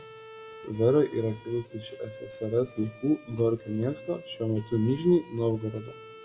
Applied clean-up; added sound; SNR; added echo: none; Bowed string instrument; 19 dB; reverberation time 1.1 s.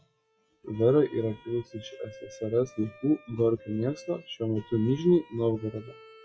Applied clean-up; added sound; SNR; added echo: classical method WPE with log-MMSE.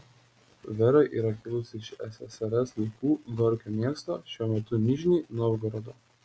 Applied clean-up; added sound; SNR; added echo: none; none; none; none.